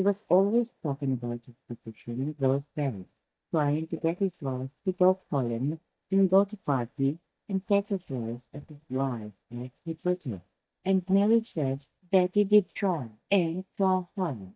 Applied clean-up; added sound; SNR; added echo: neural mask model DeepFilterNet 3.